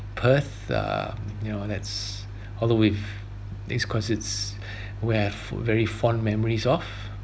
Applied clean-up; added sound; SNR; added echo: none; none; none; none.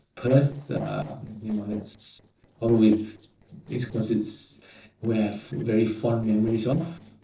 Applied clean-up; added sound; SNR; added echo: neural separator model SepFormer DNS4.